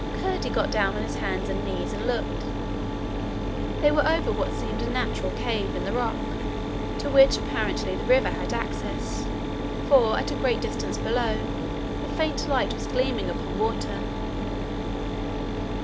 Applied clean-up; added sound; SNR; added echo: none; Mechanisms; 0 dB; none.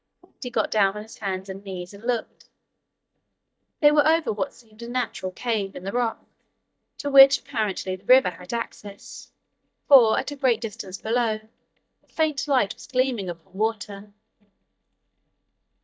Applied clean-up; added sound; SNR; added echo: neural mask model DeepFilterNet 3.